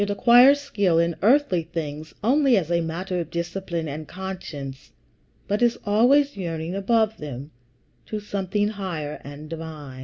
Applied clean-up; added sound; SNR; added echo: none; none; none; none.